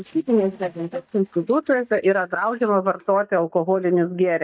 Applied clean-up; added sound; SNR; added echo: neural mask model DeepFilterNet 3.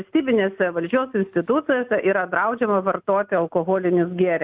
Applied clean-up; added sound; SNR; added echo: none; none; none; none.